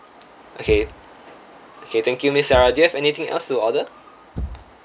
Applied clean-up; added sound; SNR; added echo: none; Thump, thud; 14 dB; none.